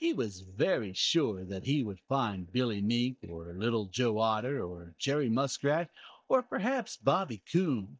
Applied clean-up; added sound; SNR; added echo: neural mask model DeepFilterNet 3.